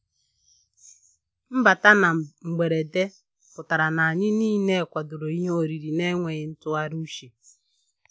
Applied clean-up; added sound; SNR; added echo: none; none; none; none.